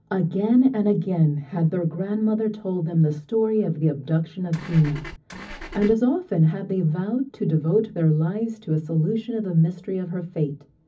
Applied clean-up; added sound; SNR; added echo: none; Engine / Car; 14 dB; reverberation time 0.4 s.